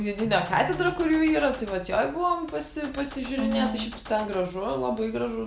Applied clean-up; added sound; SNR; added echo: none; Gunshot, gunfire; 17 dB; none.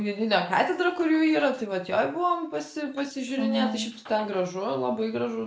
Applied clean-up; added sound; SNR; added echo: neural mask model Resemble Enhance denoiser.